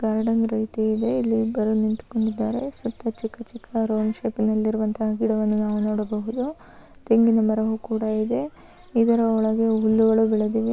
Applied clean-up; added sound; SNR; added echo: none; none; none; none.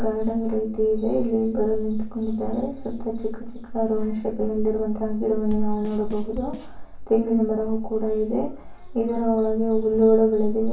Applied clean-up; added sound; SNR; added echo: none; Bass drum / Snare drum / Drum kit; 18 dB; reverberation time 0.4 s.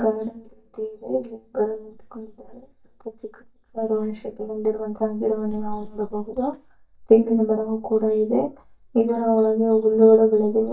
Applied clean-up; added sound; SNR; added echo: neural mask model DeepFilterNet 3.